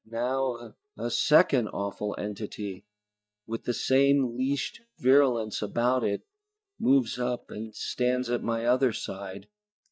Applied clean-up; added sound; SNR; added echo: neural mask model DeepFilterNet 3.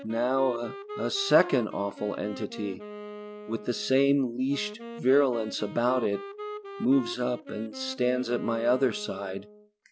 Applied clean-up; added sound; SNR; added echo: none; Wind instrument, woodwind instrument; 13 dB; none.